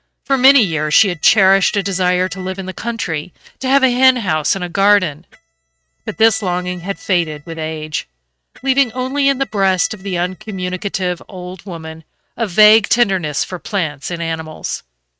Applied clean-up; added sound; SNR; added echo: neural mask model RNNoise.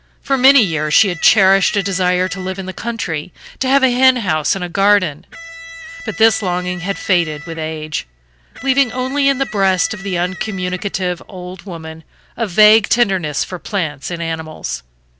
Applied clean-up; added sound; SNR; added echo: none; Electric guitar; 15 dB; none.